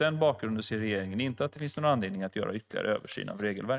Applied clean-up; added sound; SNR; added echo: neural mask model RNNoise.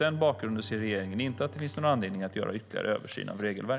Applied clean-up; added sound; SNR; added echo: none; Bowed string instrument; 17 dB; none.